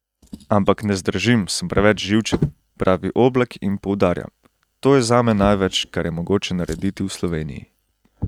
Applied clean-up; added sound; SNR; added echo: neural mask model RNNoise.